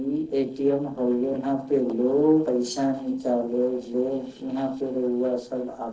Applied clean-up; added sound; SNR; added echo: neural separator model SepFormer DNS4.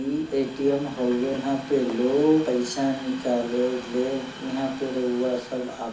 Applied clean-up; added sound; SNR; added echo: none; Train; 16 dB; reverberation time 0.4 s.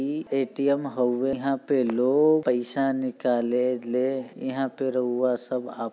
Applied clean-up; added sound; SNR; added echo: none; none; none; none.